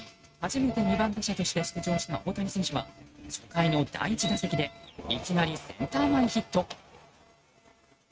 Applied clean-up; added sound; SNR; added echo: neural mask model RNNoise.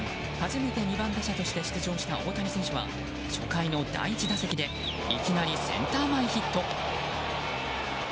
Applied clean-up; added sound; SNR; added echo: none; none; none; none.